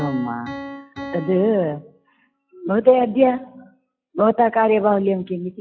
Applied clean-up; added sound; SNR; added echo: classical method log-MMSE.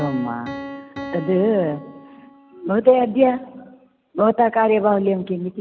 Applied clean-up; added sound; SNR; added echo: none; Piano; 17 dB; none.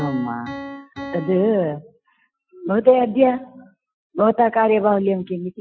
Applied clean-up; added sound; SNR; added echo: classical method Wiener filter.